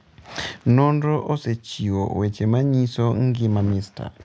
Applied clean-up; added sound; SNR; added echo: none; none; none; none.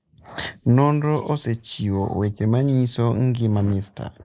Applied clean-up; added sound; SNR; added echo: neural mask model Resemble Enhance denoiser.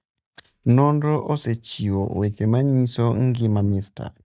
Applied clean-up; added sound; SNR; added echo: neural mask model DeepFilterNet 3.